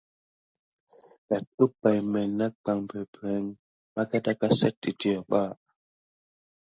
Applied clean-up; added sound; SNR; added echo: none; none; none; none.